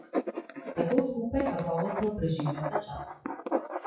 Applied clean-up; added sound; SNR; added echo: classical method WPE with log-MMSE.